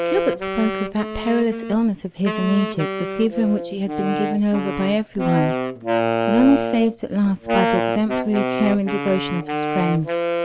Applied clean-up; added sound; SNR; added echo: none; Wind instrument, woodwind instrument; 3 dB; none.